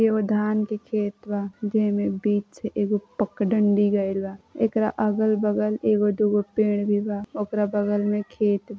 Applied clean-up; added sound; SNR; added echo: none; none; none; none.